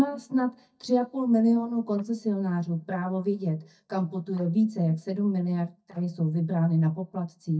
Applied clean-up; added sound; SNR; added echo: neural mask model DeepFilterNet 3.